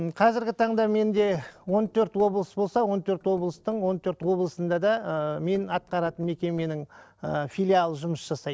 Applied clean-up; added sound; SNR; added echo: neural separator model SepFormer DNS4.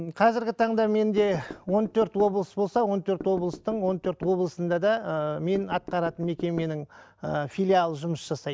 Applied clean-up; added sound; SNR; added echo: neural mask model DeepFilterNet 3.